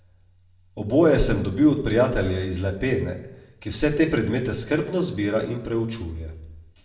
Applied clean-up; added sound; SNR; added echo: none; none; none; reverberation time 0.7 s.